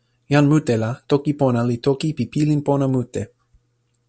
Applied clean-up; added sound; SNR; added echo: none; none; none; none.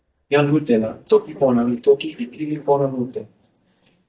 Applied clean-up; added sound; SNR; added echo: neural mask model DeepFilterNet 3.